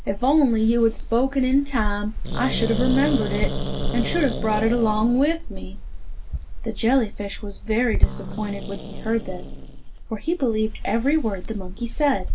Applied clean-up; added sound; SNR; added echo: none; Growling; 2 dB; reverberation time 0.2 s.